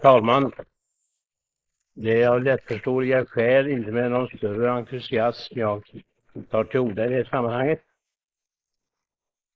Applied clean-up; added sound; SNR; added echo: neural mask model Resemble Enhance denoiser.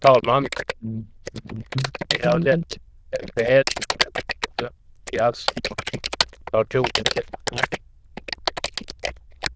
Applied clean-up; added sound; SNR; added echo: neural diffusion model UNIVERSE++.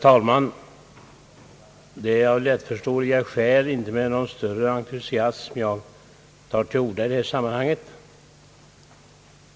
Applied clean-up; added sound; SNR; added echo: none; none; none; none.